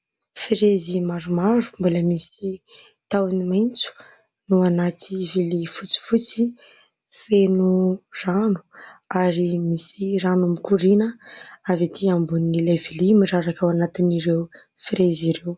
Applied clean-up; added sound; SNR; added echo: none; none; none; none.